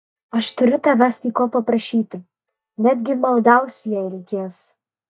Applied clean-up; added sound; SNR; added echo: neural mask model DeepFilterNet 3.